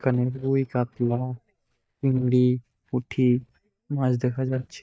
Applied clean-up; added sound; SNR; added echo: neural mask model DeepFilterNet 3.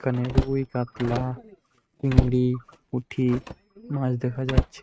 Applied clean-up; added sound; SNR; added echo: neural mask model RNNoise.